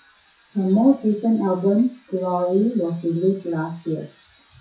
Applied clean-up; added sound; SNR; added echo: classical method WPE with log-MMSE.